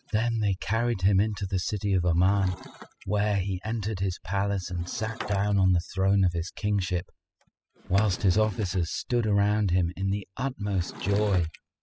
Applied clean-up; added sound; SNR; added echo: classical method spectral subtraction.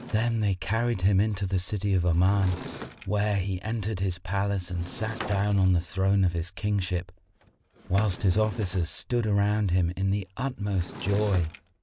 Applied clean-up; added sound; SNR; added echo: none; Sliding door / Wood; 18 dB; none.